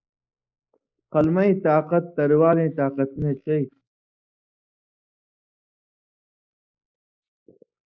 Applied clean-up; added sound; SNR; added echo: neural mask model Resemble Enhance denoiser.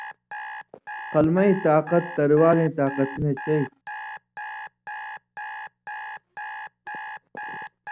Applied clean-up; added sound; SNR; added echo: none; Alarm; 11 dB; none.